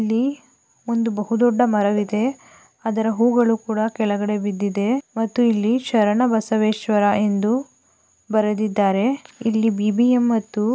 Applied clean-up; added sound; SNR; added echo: none; none; none; none.